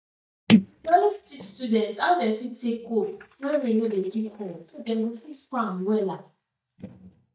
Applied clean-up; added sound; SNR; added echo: neural mask model DeepFilterNet 3.